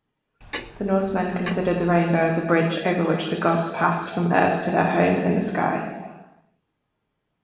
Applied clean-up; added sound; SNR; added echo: none; Clock; 13 dB; reverberation time 1.2 s.